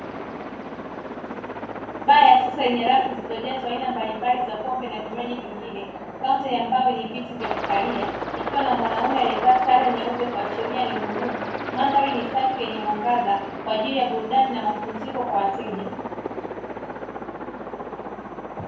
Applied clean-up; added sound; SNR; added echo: none; Aircraft; 7 dB; reverberation time 0.6 s.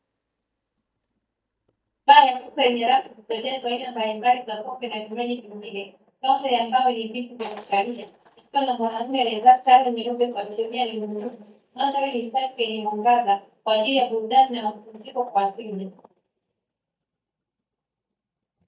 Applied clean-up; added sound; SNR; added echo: neural mask model DeepFilterNet 3.